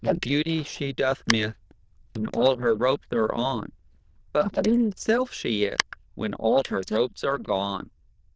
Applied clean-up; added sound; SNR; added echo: neural diffusion model UNIVERSE++.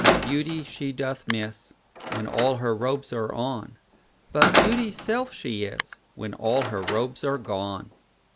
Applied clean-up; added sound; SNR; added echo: none; Slam; 1 dB; none.